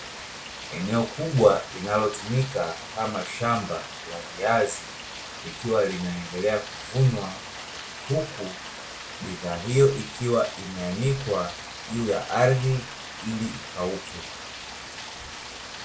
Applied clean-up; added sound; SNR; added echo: none; Rain; 11 dB; reverberation time 0.3 s.